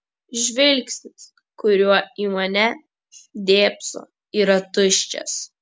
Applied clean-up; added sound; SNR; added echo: none; none; none; none.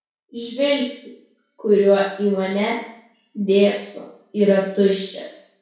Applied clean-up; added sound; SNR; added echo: none; none; none; reverberation time 0.6 s.